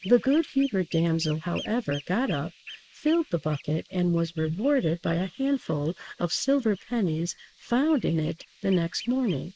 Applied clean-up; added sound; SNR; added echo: neural mask model Resemble Enhance denoiser.